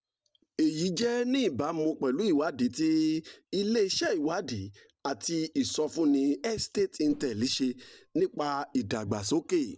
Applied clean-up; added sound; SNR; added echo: neural separator model SepFormer DNS4.